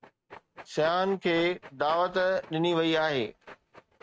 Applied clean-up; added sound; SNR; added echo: neural mask model RNNoise.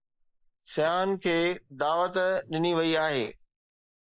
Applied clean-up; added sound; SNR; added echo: neural mask model Resemble Enhance denoiser.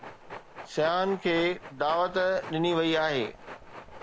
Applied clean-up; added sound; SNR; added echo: none; Train; 15 dB; none.